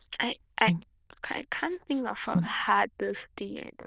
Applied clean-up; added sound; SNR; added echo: neural diffusion model UNIVERSE++.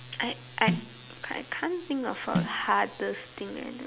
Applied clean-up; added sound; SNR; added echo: none; Snare drum; 4 dB; none.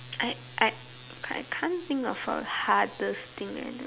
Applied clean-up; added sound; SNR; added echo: none; none; none; none.